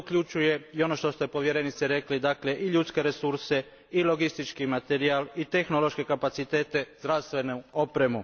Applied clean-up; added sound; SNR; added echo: none; none; none; none.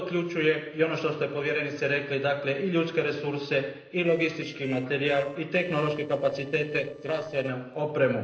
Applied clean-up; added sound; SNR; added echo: neural separator model SepFormer DNS4.